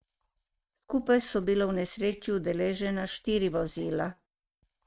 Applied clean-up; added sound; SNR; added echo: neural mask model RNNoise.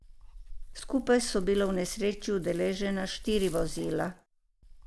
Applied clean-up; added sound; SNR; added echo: none; Dog; 10 dB; none.